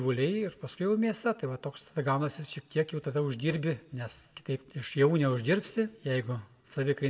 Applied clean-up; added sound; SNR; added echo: none; none; none; reverberation time 0.7 s.